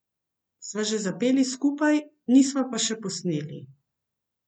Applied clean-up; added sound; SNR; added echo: none; none; none; none.